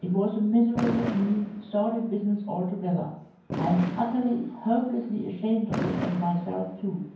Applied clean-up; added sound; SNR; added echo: none; Fireworks; 9 dB; reverberation time 0.9 s.